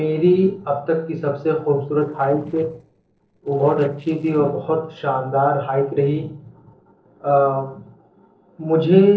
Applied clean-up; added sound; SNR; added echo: neural separator model SepFormer DNS4.